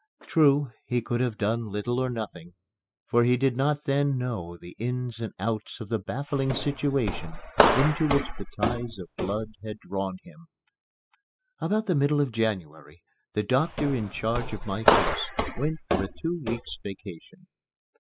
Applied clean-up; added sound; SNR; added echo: classical method spectral subtraction.